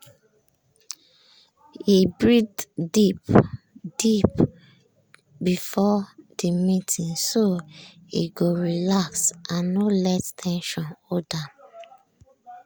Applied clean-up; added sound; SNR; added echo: none; none; none; none.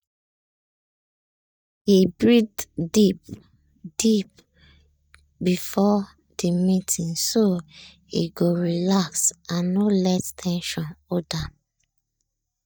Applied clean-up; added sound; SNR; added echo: neural mask model DeepFilterNet 3.